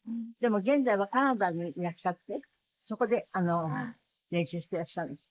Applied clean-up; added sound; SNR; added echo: neural mask model Resemble Enhance denoiser.